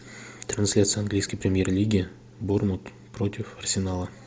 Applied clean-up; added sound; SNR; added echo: none; none; none; none.